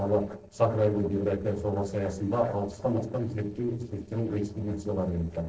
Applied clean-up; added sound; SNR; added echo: neural separator model SepFormer DNS4.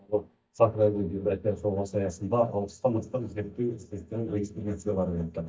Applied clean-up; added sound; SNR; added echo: neural mask model DeepFilterNet 3.